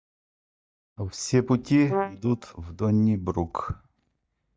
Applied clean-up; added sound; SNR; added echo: neural mask model DeepFilterNet 3.